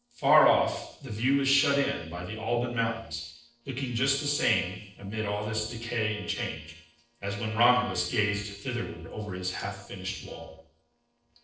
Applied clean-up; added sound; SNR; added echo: neural separator model SepFormer DNS4.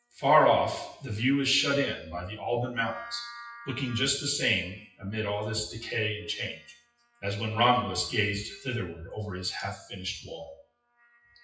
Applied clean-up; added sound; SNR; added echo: classical method WPE with log-MMSE.